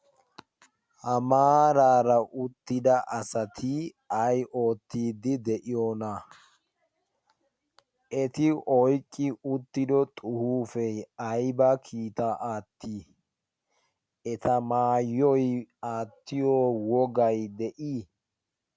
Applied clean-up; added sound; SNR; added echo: none; none; none; none.